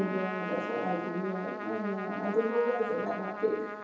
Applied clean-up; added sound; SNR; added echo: none; Trumpet; 6 dB; reverberation time 2.2 s.